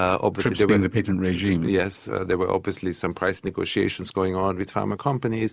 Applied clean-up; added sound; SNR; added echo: none; none; none; none.